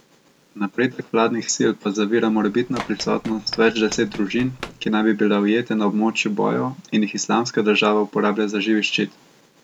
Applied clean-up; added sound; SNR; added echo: none; Run; 18 dB; none.